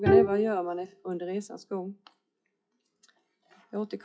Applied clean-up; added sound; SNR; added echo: classical method WPE with log-MMSE.